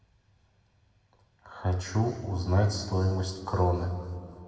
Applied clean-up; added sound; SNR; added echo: none; none; none; reverberation time 2.1 s.